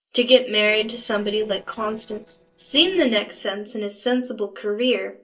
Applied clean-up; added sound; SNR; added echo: neural separator model SepFormer DNS4.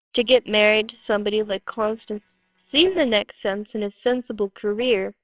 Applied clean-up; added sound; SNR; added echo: neural separator model SepFormer WHAMR!.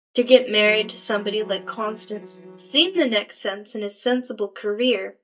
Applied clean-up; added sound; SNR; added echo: neural mask model DeepFilterNet 3.